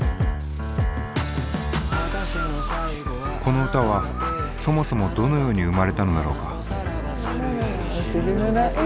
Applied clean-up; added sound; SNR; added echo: none; Bass drum / Thump, thud; 15 dB; none.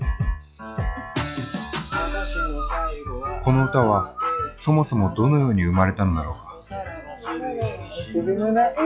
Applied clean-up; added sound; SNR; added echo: classical method log-MMSE.